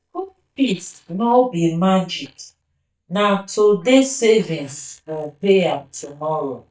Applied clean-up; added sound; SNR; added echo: neural mask model DeepFilterNet 3.